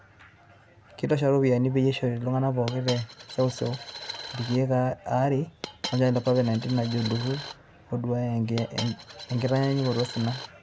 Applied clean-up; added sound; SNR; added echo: none; Coin (dropping); 12 dB; none.